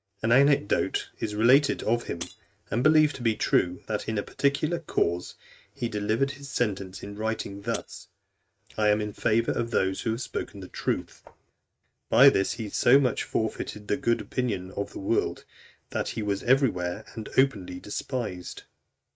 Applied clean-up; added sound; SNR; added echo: neural mask model RNNoise.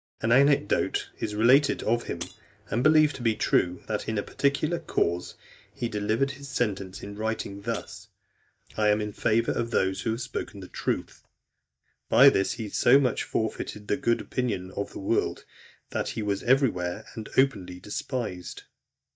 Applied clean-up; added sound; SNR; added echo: neural mask model DeepFilterNet 3.